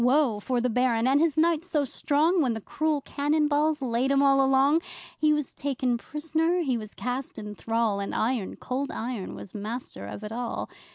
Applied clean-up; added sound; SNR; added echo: none; none; none; none.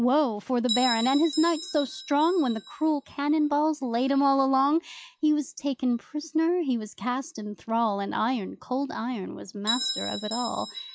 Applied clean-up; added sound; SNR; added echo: classical method log-MMSE.